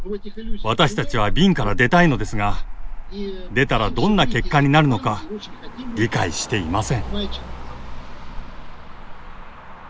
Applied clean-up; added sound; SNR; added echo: none; Motor vehicle (road); 4 dB; none.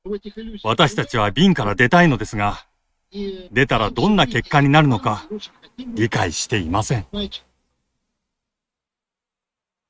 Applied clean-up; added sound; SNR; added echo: neural mask model RNNoise.